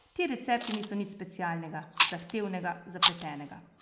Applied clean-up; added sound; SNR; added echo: none; Chewing, mastication; -2 dB; none.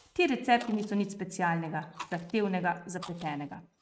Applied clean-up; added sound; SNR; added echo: neural mask model RNNoise.